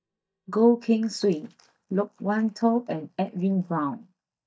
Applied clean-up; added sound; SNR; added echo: neural mask model DeepFilterNet 3.